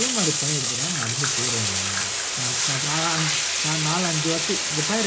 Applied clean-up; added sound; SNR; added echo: none; Bathtub (filling or washing); -5 dB; none.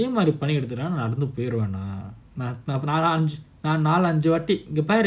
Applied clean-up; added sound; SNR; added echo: none; none; none; none.